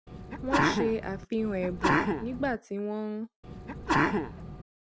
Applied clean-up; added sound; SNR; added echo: none; Sneeze; -4 dB; none.